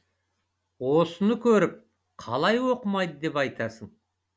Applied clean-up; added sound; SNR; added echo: none; none; none; none.